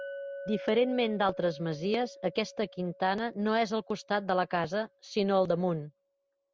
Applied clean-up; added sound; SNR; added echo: none; Chink, clink; 16 dB; none.